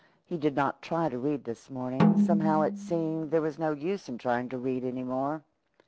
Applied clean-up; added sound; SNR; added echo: none; Snare drum; -1 dB; none.